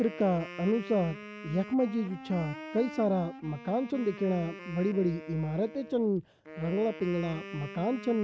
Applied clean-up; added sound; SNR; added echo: none; Wind instrument, woodwind instrument; 14 dB; none.